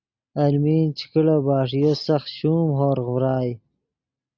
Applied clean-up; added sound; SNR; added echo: none; none; none; none.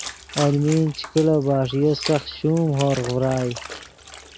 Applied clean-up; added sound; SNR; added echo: none; Trickle, dribble / Splash, splatter; 14 dB; none.